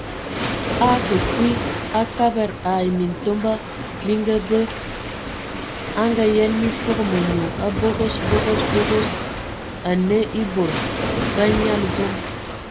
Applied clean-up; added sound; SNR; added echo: none; Waves, surf; 3 dB; none.